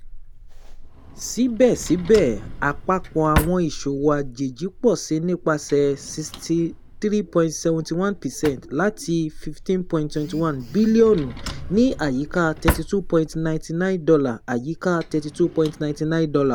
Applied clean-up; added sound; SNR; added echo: none; Drawer open or close; 11 dB; none.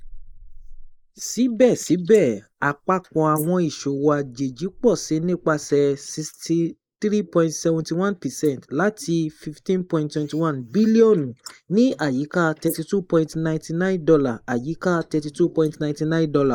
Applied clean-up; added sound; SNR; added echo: neural mask model Resemble Enhance denoiser.